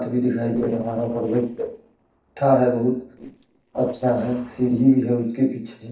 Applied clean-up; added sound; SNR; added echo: neural separator model SepFormer DNS4.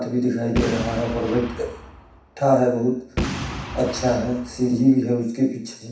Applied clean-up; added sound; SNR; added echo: none; Boom; 9 dB; reverberation time 0.7 s.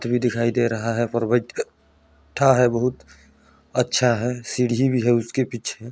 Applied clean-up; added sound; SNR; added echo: none; none; none; none.